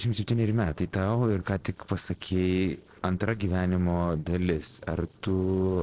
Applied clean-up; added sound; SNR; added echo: neural separator model SepFormer DNS4.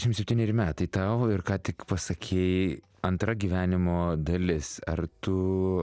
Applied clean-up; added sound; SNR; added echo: none; none; none; none.